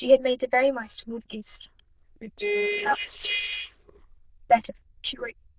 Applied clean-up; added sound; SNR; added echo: neural diffusion model UNIVERSE++.